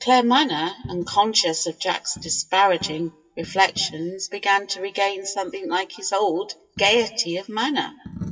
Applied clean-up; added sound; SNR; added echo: classical method WPE with log-MMSE.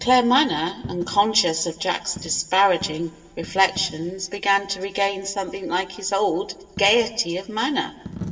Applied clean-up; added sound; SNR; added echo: none; Coin (dropping); 18 dB; reverberation time 1.6 s.